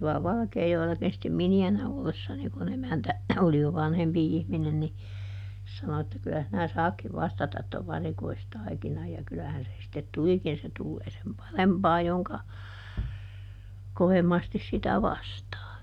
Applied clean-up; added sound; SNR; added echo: none; none; none; none.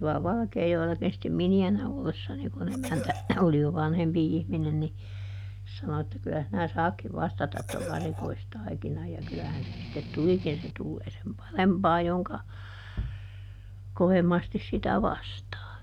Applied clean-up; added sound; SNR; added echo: none; Strum + Cough; 12 dB; none.